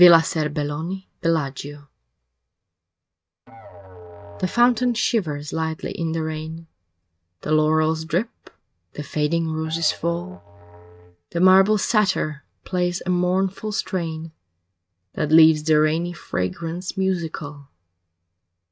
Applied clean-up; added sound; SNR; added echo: neural mask model RNNoise.